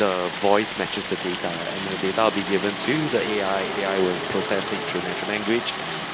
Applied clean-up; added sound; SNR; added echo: none; Motor vehicle (road) + Stream; 4 dB; none.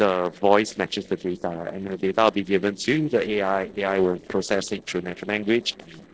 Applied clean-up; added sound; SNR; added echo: neural separator model SepFormer DNS4.